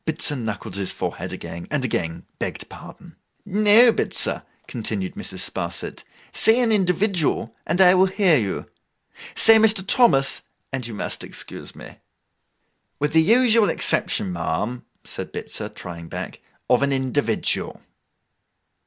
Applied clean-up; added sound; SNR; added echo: none; none; none; none.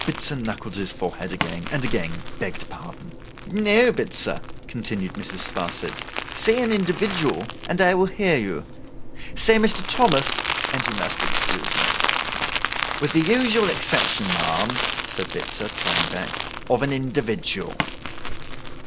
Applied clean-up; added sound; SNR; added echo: none; Crumpling, crinkling; 3 dB; none.